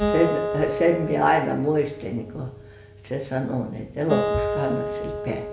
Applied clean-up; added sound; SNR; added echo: none; Acoustic guitar; 4 dB; reverberation time 0.6 s.